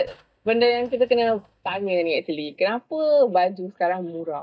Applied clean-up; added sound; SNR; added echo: neural mask model DeepFilterNet 3.